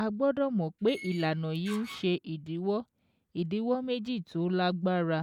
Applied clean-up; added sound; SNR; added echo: none; Door; 17 dB; none.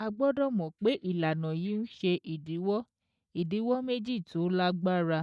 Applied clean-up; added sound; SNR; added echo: neural mask model DeepFilterNet 3.